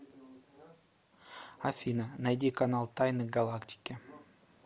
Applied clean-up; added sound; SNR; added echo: none; none; none; none.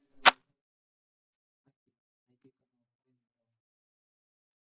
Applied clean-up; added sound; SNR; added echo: neural mask model DeepFilterNet 3.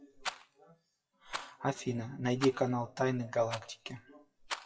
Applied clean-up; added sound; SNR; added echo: classical method WPE with log-MMSE.